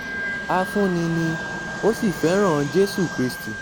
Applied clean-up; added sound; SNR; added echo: none; Wind instrument, woodwind instrument + Fixed-wing aircraft, airplane; 7 dB; none.